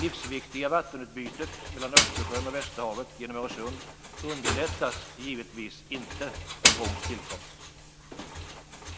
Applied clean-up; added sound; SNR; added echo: none; Engine; -3 dB; none.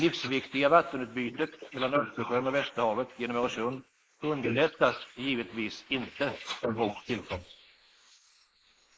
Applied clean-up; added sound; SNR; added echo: neural mask model Resemble Enhance denoiser.